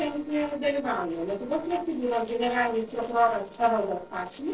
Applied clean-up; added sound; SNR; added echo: neural separator model SepFormer DNS4.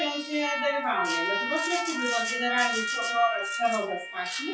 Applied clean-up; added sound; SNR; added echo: classical method log-MMSE.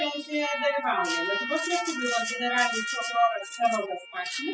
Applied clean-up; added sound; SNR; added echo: classical method spectral subtraction.